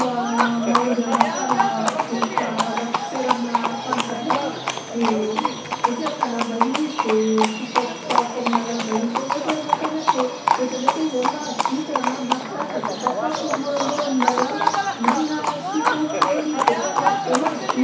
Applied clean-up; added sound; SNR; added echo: none; Livestock, farm animals, working animals; -2 dB; reverberation time 0.5 s.